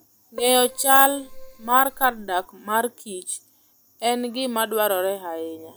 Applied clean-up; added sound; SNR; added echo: none; Keyboard (musical); 18 dB; none.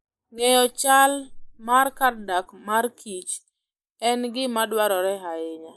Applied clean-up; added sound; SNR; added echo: neural mask model Resemble Enhance denoiser.